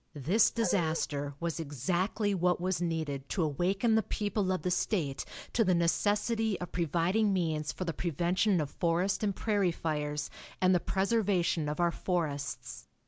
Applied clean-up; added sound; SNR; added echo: none; Dog; 8 dB; none.